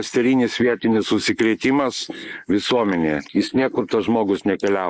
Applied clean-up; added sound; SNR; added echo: neural mask model Resemble Enhance denoiser.